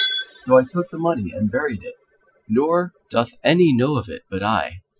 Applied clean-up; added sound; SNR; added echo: classical method Wiener filter.